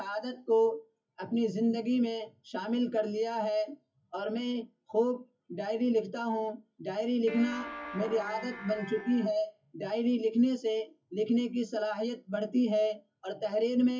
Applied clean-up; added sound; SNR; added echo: classical method WPE with log-MMSE.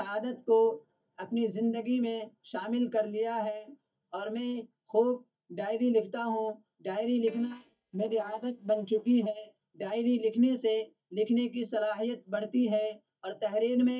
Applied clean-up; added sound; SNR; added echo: neural mask model DeepFilterNet 3.